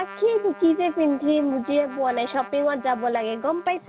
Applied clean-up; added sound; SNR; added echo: none; Trumpet; 18 dB; none.